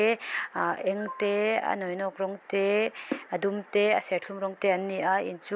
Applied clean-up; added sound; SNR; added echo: none; none; none; none.